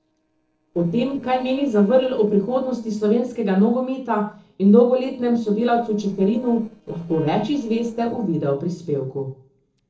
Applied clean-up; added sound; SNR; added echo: neural separator model SepFormer DNS4.